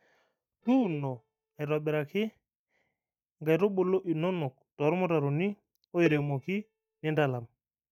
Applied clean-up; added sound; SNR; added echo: neural mask model DeepFilterNet 3.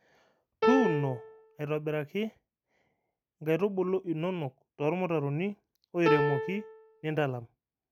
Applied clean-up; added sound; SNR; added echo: none; Piano; -1 dB; none.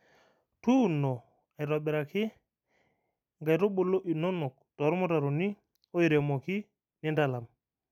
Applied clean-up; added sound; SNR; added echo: none; none; none; none.